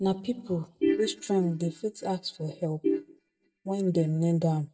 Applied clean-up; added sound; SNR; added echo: neural mask model DeepFilterNet 3.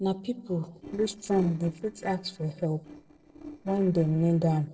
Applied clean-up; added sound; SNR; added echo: neural separator model SepFormer DNS4.